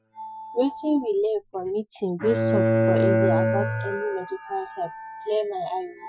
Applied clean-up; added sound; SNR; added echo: classical method Wiener filter.